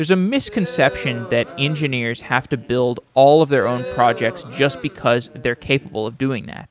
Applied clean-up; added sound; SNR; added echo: none; Crowd; 16 dB; none.